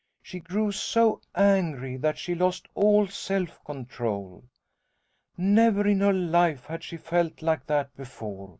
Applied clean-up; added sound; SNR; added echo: none; none; none; none.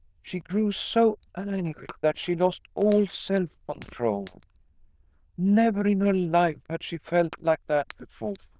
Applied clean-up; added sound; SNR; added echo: neural diffusion model UNIVERSE++.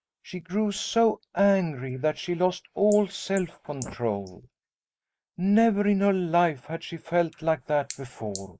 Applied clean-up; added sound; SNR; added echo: neural mask model Resemble Enhance denoiser.